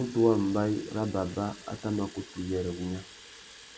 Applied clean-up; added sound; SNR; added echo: none; Fill (with liquid) / Water tap, faucet; 19 dB; none.